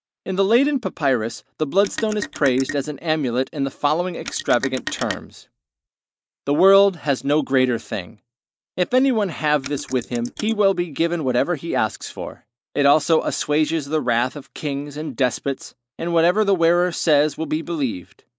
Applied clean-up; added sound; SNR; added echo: neural mask model Resemble Enhance denoiser.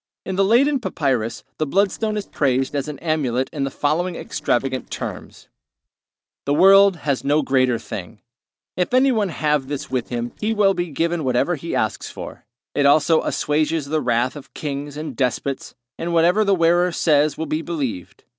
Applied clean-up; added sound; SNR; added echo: neural separator model SepFormer DNS4.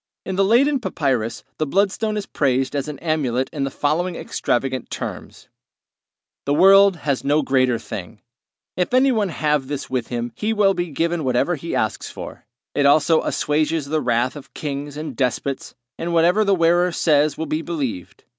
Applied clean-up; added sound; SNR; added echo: none; none; none; none.